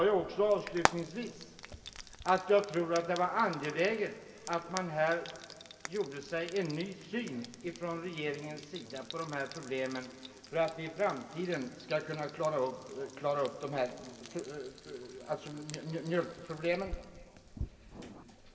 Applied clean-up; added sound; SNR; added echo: none; Frying (food); 11 dB; reverberation time 1.5 s.